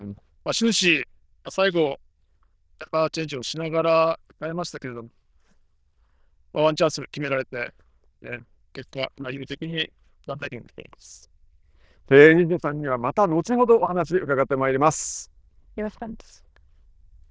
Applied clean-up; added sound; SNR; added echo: neural diffusion model UNIVERSE++.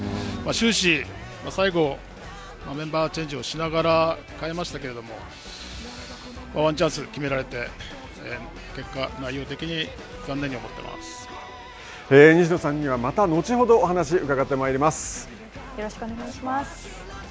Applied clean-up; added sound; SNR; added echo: none; none; none; none.